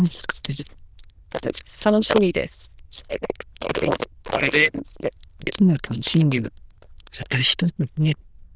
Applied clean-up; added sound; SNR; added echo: neural diffusion model UNIVERSE++.